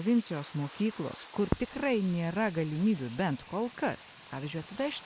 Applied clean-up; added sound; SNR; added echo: neural mask model Resemble Enhance denoiser.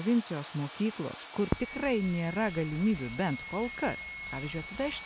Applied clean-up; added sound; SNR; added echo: none; Crackle + Sawing; 8 dB; none.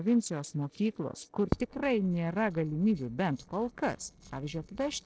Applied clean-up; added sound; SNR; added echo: neural separator model SepFormer DNS4.